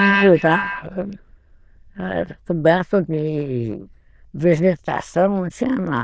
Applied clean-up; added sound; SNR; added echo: neural diffusion model UNIVERSE++.